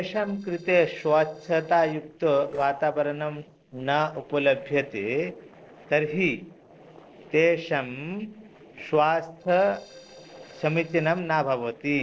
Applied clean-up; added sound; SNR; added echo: neural separator model SepFormer DNS4.